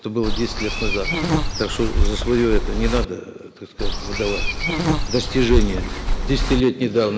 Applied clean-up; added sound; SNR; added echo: none; Walk, footsteps / Insect; -2 dB; none.